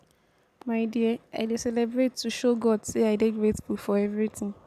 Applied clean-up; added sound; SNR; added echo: none; none; none; none.